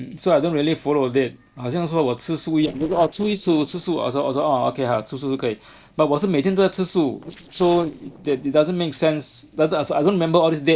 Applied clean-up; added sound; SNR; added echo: neural separator model SepFormer DNS4.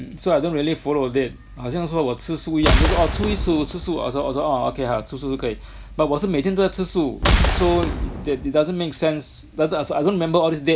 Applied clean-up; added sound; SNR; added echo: none; Boom; -1 dB; none.